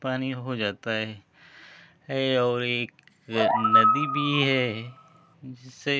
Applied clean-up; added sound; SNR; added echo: none; Animal; -4 dB; none.